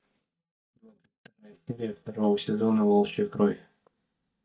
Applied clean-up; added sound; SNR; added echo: neural mask model DeepFilterNet 3.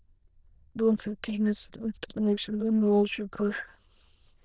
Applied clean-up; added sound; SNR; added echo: neural diffusion model UNIVERSE++.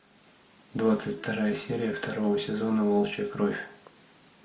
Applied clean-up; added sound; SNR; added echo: none; none; none; none.